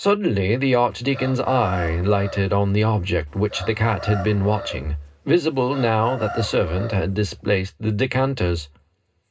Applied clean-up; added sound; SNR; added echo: none; Chicken, rooster; 14 dB; reverberation time 0.2 s.